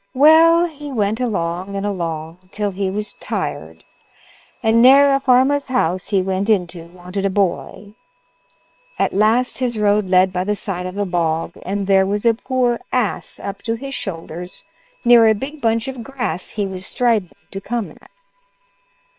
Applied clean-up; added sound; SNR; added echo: neural separator model SepFormer WHAM!.